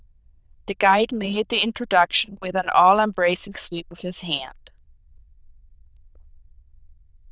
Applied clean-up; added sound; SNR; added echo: neural diffusion model UNIVERSE++.